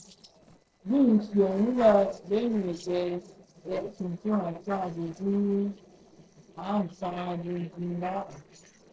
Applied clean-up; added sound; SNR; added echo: neural separator model SepFormer DNS4.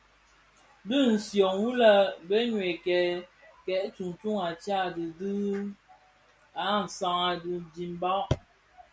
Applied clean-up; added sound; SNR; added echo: none; none; none; none.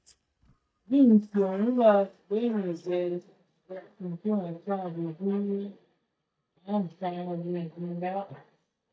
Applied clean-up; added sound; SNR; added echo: neural mask model DeepFilterNet 3.